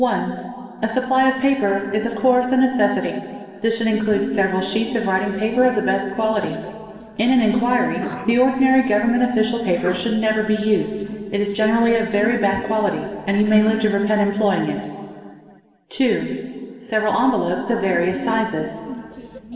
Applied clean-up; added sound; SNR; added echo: none; Sneeze; 16 dB; reverberation time 2.2 s.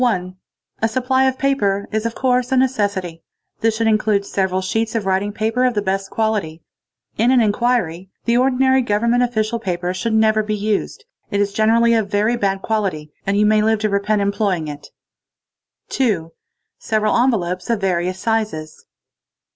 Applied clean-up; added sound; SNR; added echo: none; none; none; none.